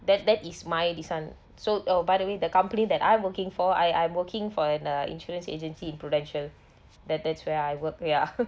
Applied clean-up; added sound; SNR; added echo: none; none; none; none.